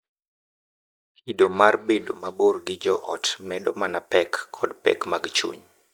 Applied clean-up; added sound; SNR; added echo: neural mask model DeepFilterNet 3.